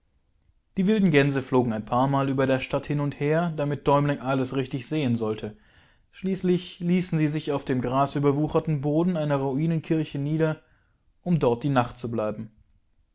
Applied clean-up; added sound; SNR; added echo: none; none; none; none.